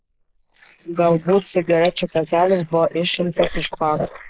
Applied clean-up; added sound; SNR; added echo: neural mask model Resemble Enhance denoiser.